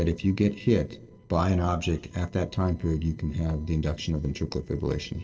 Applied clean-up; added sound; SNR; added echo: neural separator model SepFormer DNS4.